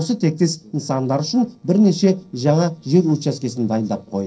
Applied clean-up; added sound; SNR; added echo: neural separator model SepFormer DNS4.